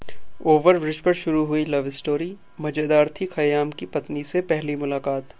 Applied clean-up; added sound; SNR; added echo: none; none; none; none.